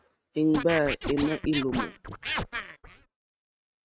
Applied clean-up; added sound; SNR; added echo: neural mask model RNNoise.